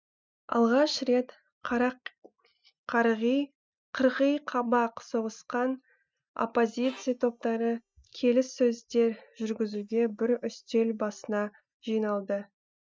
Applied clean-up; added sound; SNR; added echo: neural mask model DeepFilterNet 3.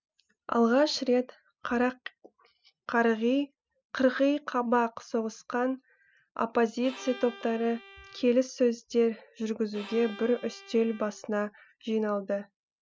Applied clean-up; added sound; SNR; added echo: none; Bowed string instrument; 18 dB; none.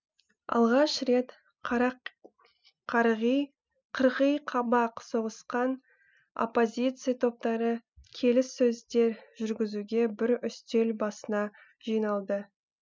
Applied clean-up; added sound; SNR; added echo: none; none; none; none.